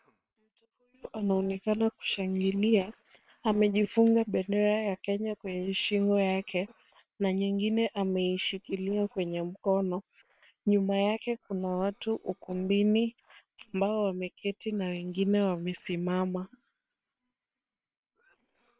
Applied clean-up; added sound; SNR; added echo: neural separator model SepFormer WHAM!.